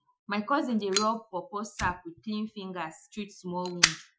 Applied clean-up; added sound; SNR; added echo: classical method Wiener filter.